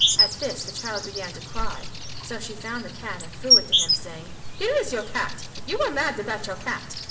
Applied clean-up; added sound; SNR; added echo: none; Insect; -3 dB; reverberation time 0.8 s.